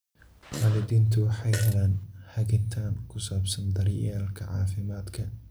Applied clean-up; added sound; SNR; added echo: none; Fart; 14 dB; none.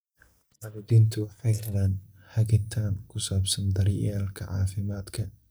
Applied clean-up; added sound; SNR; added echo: neural mask model DeepFilterNet 3.